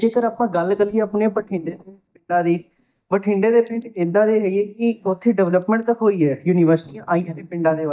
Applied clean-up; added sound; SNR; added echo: neural mask model DeepFilterNet 3.